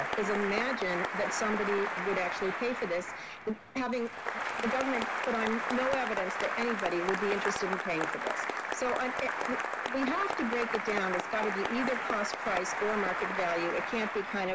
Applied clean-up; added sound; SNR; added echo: none; Applause; 1 dB; none.